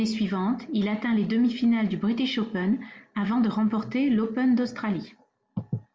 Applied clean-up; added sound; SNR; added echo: none; none; none; none.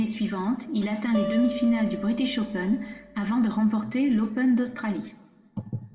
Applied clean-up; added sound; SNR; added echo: none; Acoustic guitar; 12 dB; reverberation time 0.9 s.